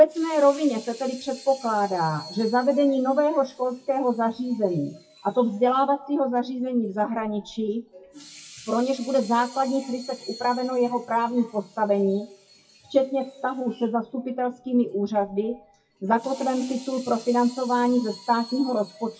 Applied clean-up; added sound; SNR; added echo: classical method WPE with log-MMSE.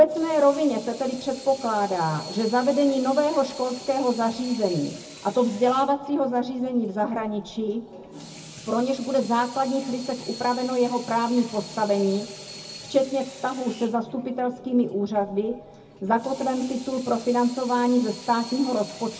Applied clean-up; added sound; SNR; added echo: none; Sink (filling or washing) / Water tap, faucet; 19 dB; reverberation time 0.4 s.